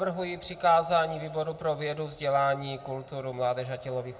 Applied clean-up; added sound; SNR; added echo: none; none; none; reverberation time 0.6 s.